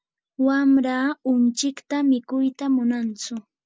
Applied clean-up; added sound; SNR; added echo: none; none; none; none.